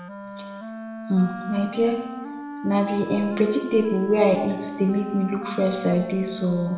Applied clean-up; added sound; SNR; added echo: none; Wind instrument, woodwind instrument; 12 dB; reverberation time 1.0 s.